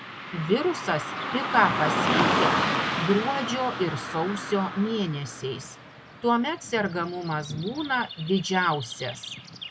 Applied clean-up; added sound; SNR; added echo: none; Car passing by / Traffic noise, roadway noise; 3 dB; none.